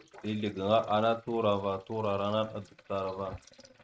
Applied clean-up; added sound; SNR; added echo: neural mask model RNNoise.